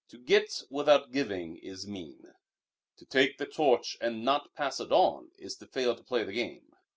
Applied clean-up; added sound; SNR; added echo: none; none; none; none.